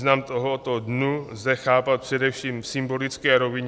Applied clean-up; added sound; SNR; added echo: none; none; none; none.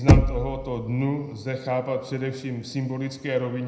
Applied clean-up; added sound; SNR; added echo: none; Knock; -4 dB; reverberation time 0.7 s.